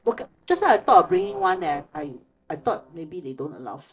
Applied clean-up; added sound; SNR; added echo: neural separator model SepFormer DNS4.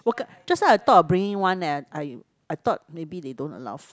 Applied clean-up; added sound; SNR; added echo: none; none; none; none.